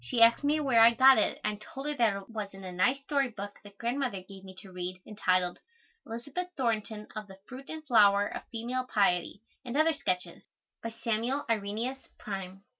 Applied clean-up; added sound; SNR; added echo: none; none; none; none.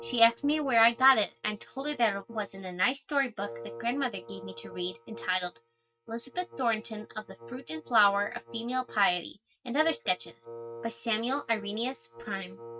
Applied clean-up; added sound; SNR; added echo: neural mask model RNNoise.